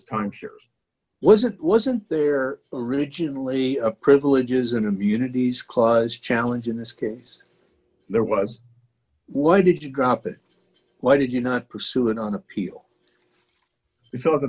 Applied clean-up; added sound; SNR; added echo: none; none; none; none.